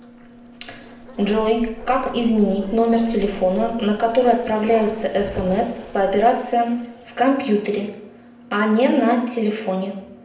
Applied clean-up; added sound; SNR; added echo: none; Bark; 18 dB; reverberation time 0.7 s.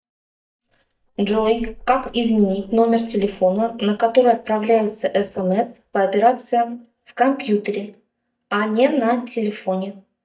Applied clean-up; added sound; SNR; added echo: neural mask model DeepFilterNet 3.